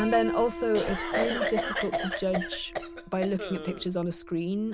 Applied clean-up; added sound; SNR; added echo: none; Piano + Cough; 3 dB; none.